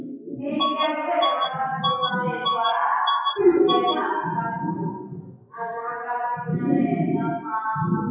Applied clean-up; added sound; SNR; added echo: classical method WPE with log-MMSE.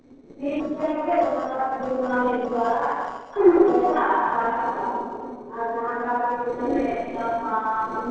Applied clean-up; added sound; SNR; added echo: neural separator model SepFormer DNS4.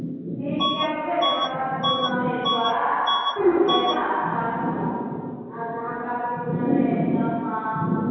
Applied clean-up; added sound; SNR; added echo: none; Bus / Alarm; 3 dB; reverberation time 2.0 s.